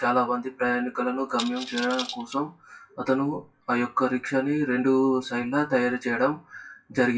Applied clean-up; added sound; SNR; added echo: classical method WPE with log-MMSE.